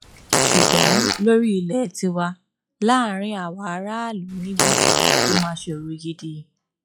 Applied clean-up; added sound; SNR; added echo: classical method log-MMSE.